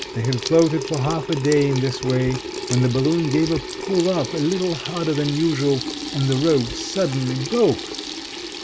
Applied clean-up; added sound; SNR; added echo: none; Sink (filling or washing) / Water tap, faucet; 8 dB; none.